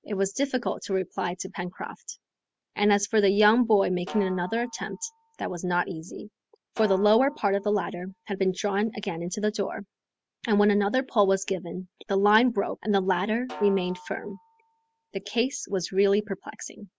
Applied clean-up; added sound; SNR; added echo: none; Snare drum; 19 dB; none.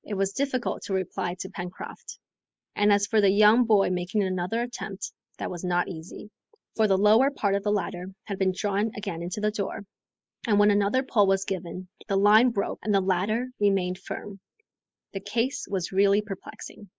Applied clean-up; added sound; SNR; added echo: neural mask model Resemble Enhance denoiser.